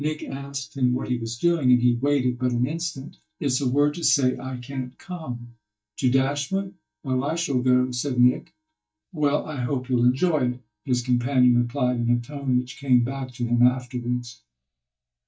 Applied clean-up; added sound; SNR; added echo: neural mask model DeepFilterNet 3.